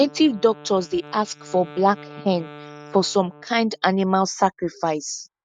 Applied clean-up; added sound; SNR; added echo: neural mask model RNNoise.